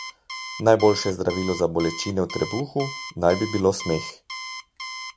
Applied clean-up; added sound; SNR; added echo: none; Alarm; 12 dB; none.